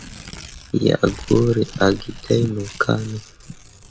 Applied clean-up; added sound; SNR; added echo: none; Tearing; 15 dB; none.